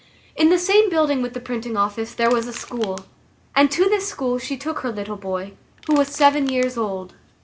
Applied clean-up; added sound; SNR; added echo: none; Crushing; 18 dB; none.